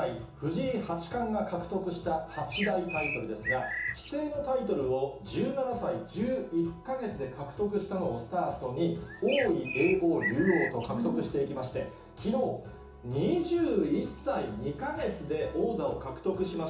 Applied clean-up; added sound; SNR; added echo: none; Bird; 7 dB; reverberation time 0.8 s.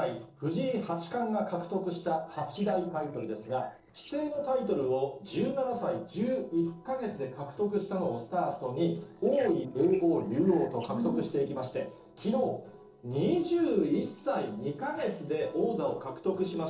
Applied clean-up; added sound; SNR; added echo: neural separator model SepFormer DNS4.